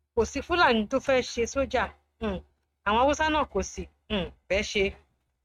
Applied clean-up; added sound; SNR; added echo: neural mask model RNNoise.